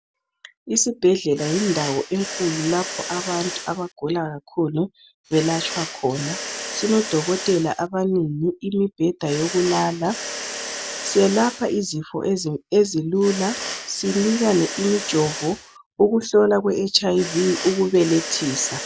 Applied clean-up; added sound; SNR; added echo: none; Mechanisms; 11 dB; none.